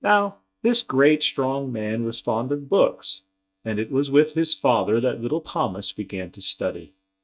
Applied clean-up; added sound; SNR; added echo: neural mask model DeepFilterNet 3.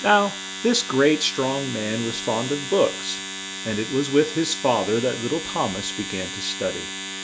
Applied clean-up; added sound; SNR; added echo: none; Domestic sounds, home sounds; 8 dB; none.